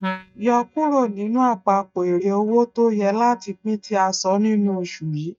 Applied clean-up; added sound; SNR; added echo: neural mask model DeepFilterNet 3.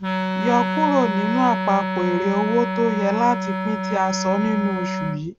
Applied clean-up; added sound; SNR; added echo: none; Wind instrument, woodwind instrument; 2 dB; none.